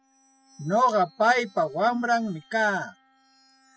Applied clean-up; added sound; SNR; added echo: classical method spectral subtraction.